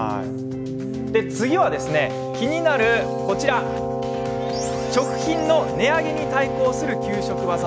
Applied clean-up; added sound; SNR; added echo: none; Keyboard (musical); 2 dB; none.